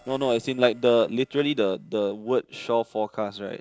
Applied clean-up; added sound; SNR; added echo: neural separator model SepFormer DNS4.